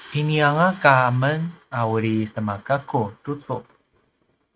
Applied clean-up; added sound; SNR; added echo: neural mask model RNNoise.